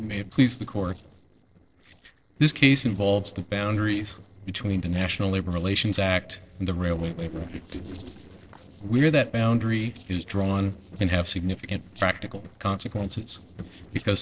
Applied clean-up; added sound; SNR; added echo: neural separator model SepFormer DNS4.